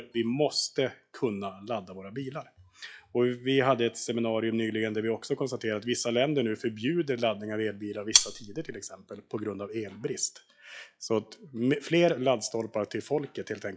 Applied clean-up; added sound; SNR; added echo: classical method log-MMSE.